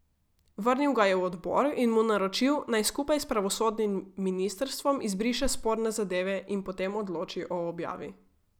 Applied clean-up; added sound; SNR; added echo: none; none; none; none.